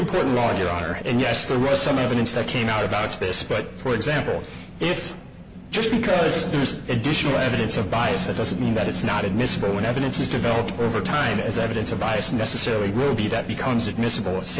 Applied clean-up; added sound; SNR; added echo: none; none; none; none.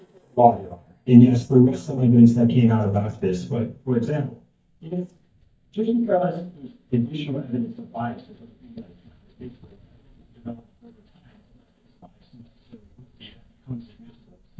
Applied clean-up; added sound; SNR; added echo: neural mask model DeepFilterNet 3.